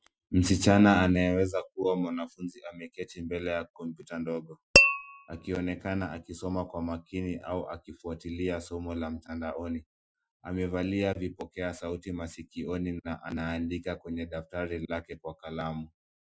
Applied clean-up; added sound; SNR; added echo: classical method Wiener filter.